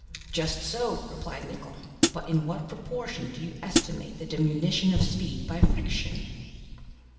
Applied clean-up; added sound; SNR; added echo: none; Hi-hat; -4 dB; reverberation time 2.4 s.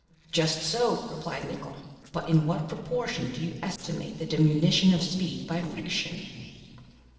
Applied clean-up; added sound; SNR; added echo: neural separator model SepFormer DNS4.